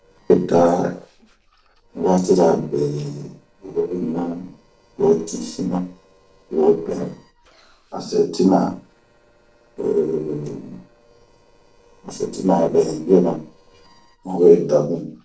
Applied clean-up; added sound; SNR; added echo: neural separator model SepFormer DNS4.